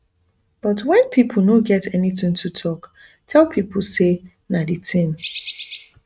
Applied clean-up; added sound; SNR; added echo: neural mask model RNNoise.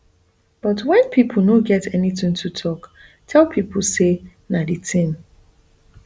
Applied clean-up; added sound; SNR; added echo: none; none; none; none.